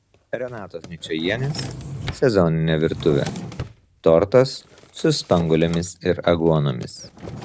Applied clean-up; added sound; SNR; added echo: none; Drawer open or close; 15 dB; none.